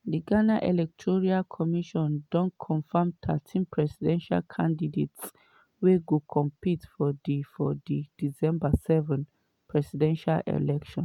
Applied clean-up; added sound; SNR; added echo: none; none; none; none.